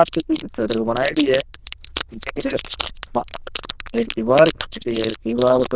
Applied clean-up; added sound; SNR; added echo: neural diffusion model UNIVERSE++.